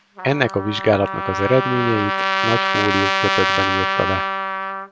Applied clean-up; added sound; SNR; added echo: none; Trumpet; 0 dB; none.